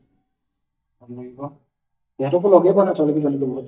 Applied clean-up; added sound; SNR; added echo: neural mask model DeepFilterNet 3.